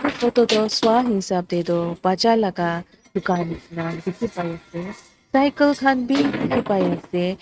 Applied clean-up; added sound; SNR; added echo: neural mask model RNNoise.